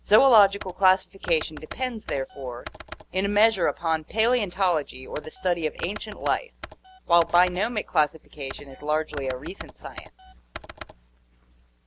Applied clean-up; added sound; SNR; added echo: none; Computer keyboard; 14 dB; none.